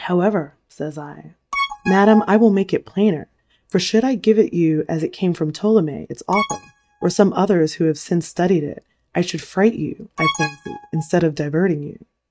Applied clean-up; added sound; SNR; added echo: neural mask model RNNoise.